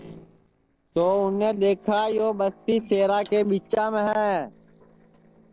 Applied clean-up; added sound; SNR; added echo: neural separator model SepFormer DNS4.